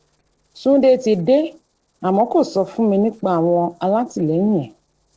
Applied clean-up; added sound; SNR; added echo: neural separator model SepFormer DNS4.